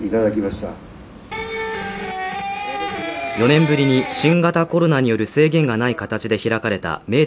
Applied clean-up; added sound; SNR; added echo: none; Electric guitar; 7 dB; none.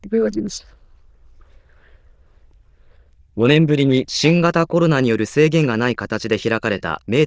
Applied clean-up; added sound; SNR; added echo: neural diffusion model UNIVERSE++.